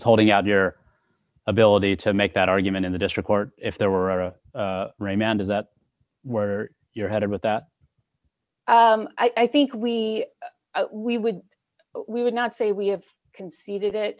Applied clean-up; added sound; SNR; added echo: none; none; none; none.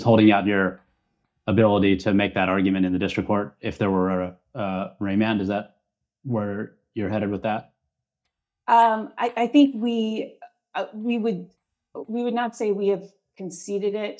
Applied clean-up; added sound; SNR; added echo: neural mask model DeepFilterNet 3.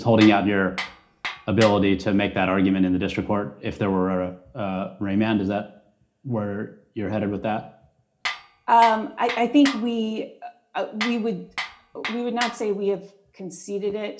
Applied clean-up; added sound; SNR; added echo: none; Tools; 10 dB; reverberation time 0.4 s.